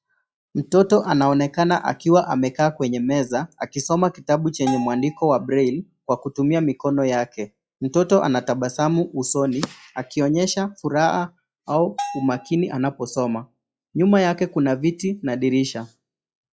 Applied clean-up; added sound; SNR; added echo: classical method log-MMSE.